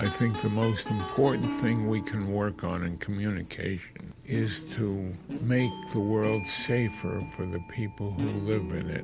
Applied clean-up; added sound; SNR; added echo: none; Bell / Doorbell; 20 dB; none.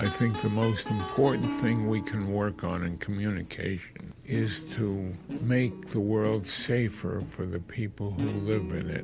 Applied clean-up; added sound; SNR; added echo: none; none; none; none.